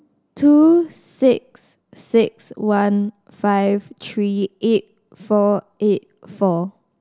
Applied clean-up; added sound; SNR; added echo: none; none; none; none.